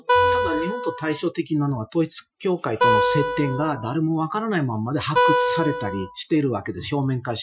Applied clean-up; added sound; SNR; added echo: classical method Wiener filter.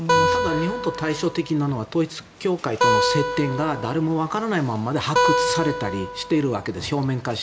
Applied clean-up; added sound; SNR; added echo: none; Acoustic guitar; 0 dB; none.